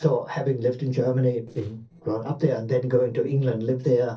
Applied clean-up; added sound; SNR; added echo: neural separator model SepFormer DNS4.